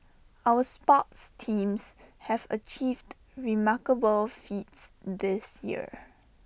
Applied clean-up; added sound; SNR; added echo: none; none; none; none.